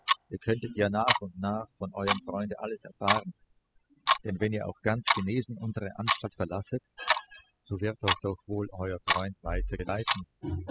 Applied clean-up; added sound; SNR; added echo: classical method spectral subtraction.